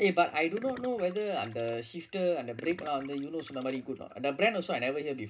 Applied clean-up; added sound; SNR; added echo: none; Gurgling; 20 dB; reverberation time 0.2 s.